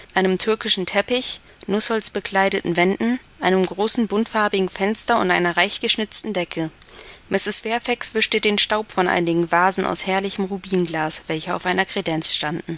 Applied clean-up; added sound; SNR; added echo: none; none; none; none.